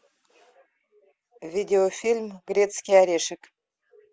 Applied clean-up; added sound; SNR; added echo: none; none; none; none.